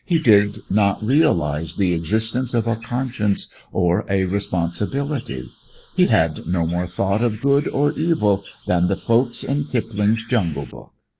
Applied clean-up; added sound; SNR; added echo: neural mask model Resemble Enhance denoiser.